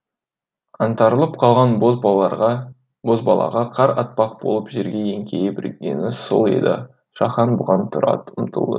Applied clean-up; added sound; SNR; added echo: none; none; none; none.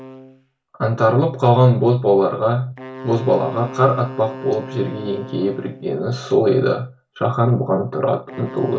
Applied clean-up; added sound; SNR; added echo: none; Wind instrument, woodwind instrument; 18 dB; reverberation time 0.2 s.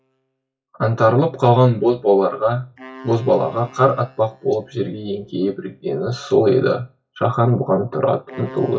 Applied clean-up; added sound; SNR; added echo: classical method WPE with log-MMSE.